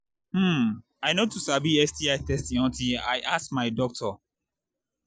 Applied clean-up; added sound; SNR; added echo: none; none; none; none.